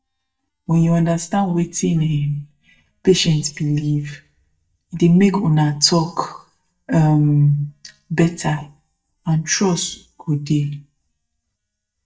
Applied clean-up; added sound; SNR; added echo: neural mask model DeepFilterNet 3.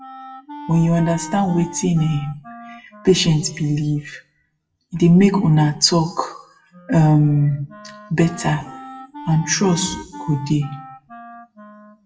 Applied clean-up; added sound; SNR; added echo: classical method WPE with log-MMSE.